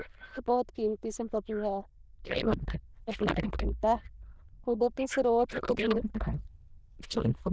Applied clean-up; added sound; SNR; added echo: neural diffusion model UNIVERSE++.